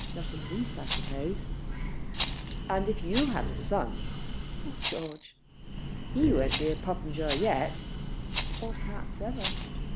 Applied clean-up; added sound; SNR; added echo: none; Breathing + Rattle; -4 dB; none.